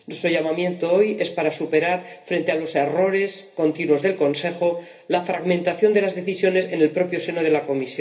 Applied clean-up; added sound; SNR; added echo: none; none; none; reverberation time 0.3 s.